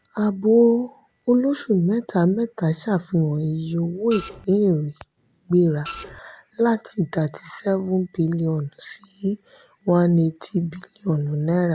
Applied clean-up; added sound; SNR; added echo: none; Printer; 12 dB; none.